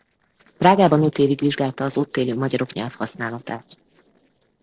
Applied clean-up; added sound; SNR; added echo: neural separator model SepFormer DNS4.